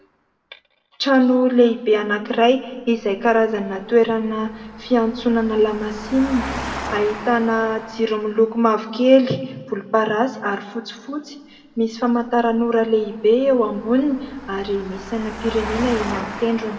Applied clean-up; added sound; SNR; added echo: none; Engine; 16 dB; reverberation time 1.3 s.